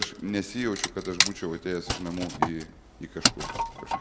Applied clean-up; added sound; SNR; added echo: none; Wood; -3 dB; none.